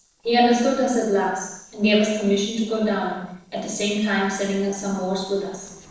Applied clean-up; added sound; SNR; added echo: neural separator model SepFormer DNS4.